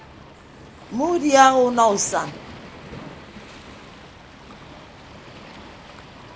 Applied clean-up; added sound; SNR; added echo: none; Waves, surf; 17 dB; none.